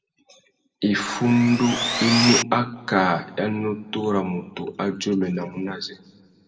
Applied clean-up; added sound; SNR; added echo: none; Sawing; 2 dB; reverberation time 1.1 s.